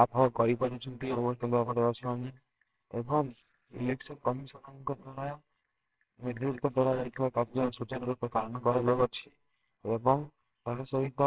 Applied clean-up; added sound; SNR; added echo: neural separator model SepFormer WHAMR!.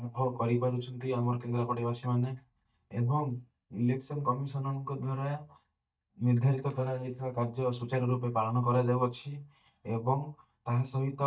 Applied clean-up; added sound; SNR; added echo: neural mask model DeepFilterNet 3.